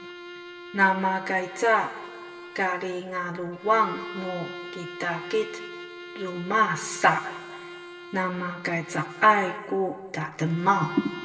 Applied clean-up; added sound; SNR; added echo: none; Bowed string instrument; 14 dB; reverberation time 1.7 s.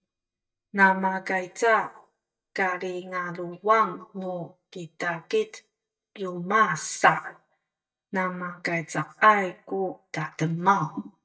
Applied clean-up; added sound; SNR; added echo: neural mask model DeepFilterNet 3.